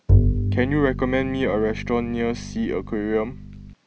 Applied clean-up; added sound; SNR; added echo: none; Bowed string instrument; -1 dB; none.